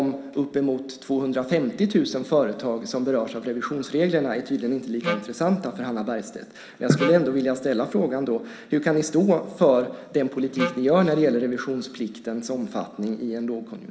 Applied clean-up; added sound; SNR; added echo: none; Wind instrument, woodwind instrument; 6 dB; reverberation time 0.5 s.